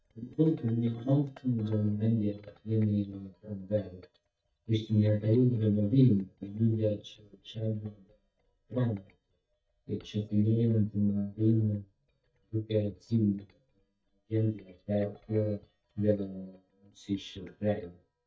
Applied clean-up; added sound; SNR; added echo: neural mask model DeepFilterNet 3.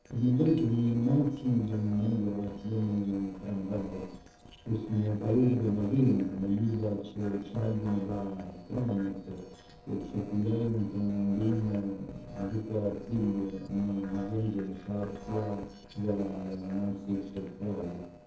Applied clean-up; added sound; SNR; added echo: neural separator model SepFormer DNS4.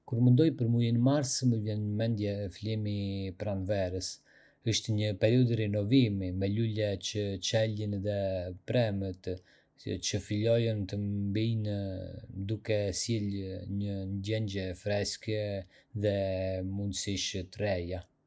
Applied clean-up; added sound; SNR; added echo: none; none; none; none.